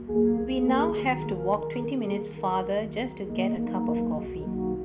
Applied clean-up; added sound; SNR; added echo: none; Piano; -1 dB; none.